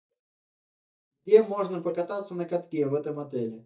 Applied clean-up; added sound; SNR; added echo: neural mask model DeepFilterNet 3.